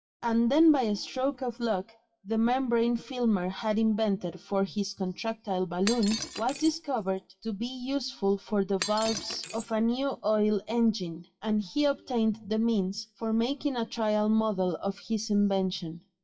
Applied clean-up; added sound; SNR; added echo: classical method WPE with log-MMSE.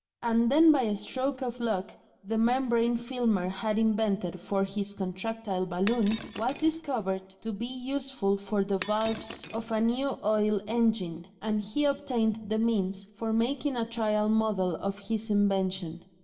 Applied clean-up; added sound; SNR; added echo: none; Shatter; 11 dB; reverberation time 0.6 s.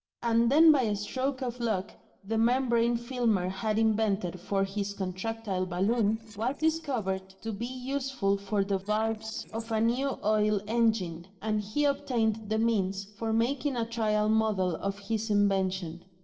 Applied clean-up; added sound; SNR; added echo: neural separator model SepFormer DNS4.